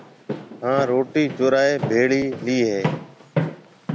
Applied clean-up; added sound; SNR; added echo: none; Walk, footsteps; 8 dB; none.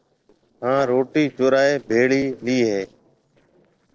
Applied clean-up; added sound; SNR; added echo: neural separator model SepFormer DNS4.